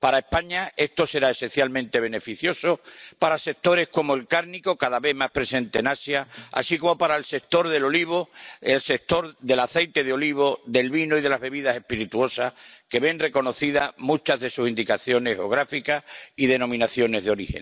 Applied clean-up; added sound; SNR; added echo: none; none; none; none.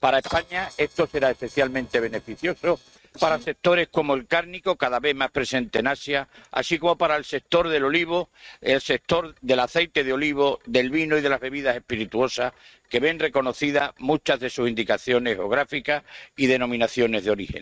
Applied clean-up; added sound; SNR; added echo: neural mask model RNNoise.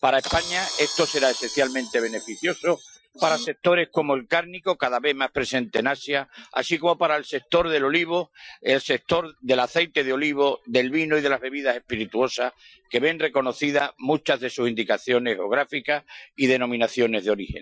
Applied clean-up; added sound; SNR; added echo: classical method Wiener filter.